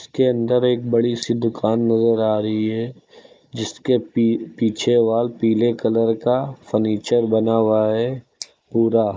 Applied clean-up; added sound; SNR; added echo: neural mask model Resemble Enhance denoiser.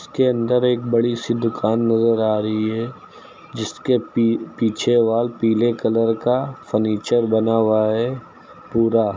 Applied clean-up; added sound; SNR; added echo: none; none; none; none.